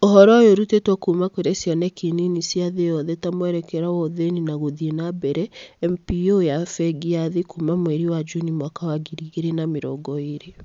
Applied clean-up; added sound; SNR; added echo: none; none; none; none.